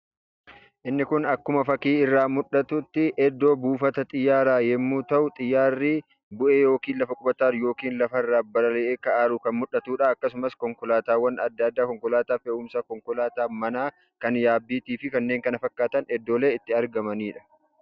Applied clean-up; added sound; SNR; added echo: none; none; none; none.